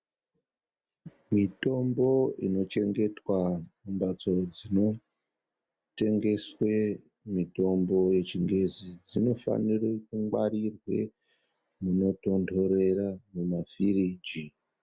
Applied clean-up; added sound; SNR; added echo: none; none; none; none.